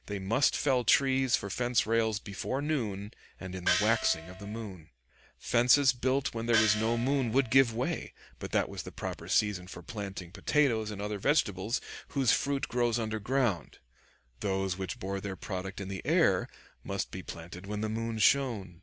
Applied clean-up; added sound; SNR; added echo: none; Gong; 4 dB; none.